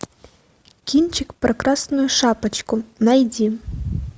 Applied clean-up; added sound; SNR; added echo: none; none; none; none.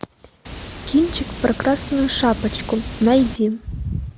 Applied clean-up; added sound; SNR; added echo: none; Water; 10 dB; none.